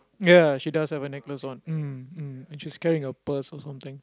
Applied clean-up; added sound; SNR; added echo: none; none; none; none.